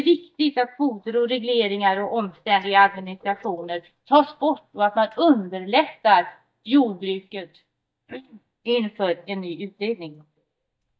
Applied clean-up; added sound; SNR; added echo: neural mask model DeepFilterNet 3.